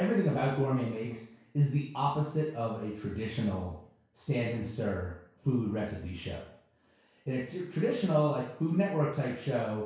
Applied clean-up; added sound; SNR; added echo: none; none; none; reverberation time 0.6 s.